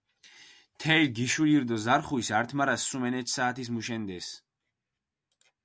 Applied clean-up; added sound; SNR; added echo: none; none; none; none.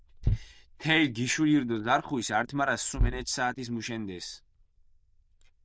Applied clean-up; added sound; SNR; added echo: neural diffusion model UNIVERSE++.